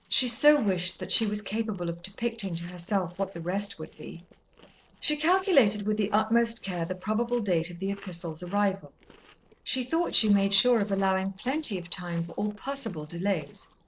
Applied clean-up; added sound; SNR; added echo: neural separator model SepFormer DNS4.